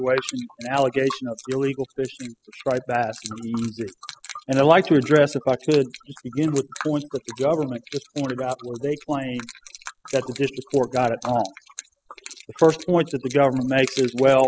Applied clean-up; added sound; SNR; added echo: classical method spectral subtraction.